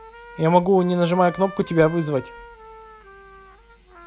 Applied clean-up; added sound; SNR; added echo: none; Trumpet; 20 dB; none.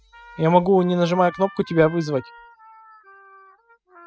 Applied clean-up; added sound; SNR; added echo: classical method spectral subtraction.